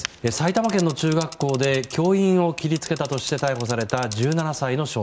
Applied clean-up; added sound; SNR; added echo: none; Mechanisms / Bicycle; 17 dB; none.